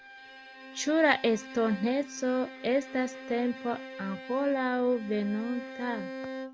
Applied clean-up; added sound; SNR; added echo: none; Bowed string instrument; 13 dB; none.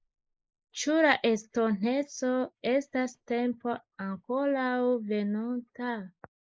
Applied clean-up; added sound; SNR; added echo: neural mask model Resemble Enhance denoiser.